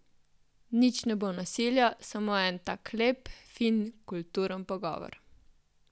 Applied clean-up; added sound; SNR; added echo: none; none; none; none.